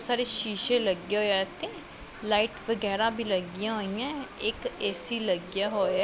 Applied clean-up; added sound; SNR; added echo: none; none; none; none.